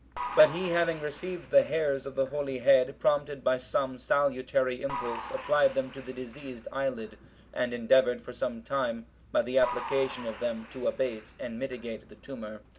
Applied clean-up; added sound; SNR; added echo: none; Applause / Crowd; 15 dB; none.